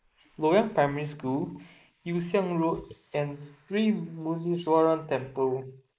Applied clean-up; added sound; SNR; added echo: neural mask model Resemble Enhance denoiser.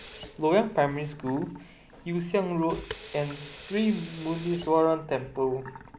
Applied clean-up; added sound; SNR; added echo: none; Sink (filling or washing) / Water tap, faucet; 14 dB; none.